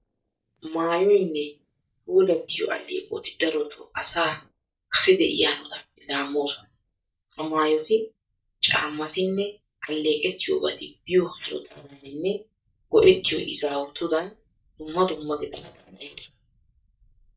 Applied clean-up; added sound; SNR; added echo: neural mask model DeepFilterNet 3.